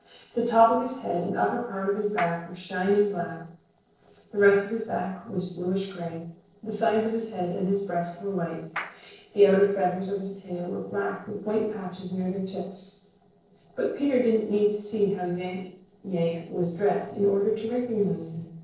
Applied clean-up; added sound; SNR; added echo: neural separator model SepFormer DNS4.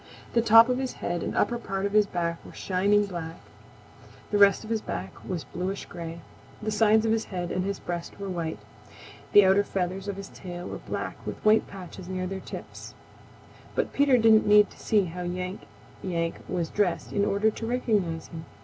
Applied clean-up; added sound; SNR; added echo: none; none; none; none.